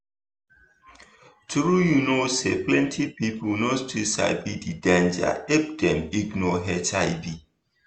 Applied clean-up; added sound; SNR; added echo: none; none; none; none.